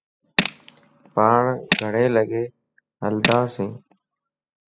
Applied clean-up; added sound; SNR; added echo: classical method spectral subtraction.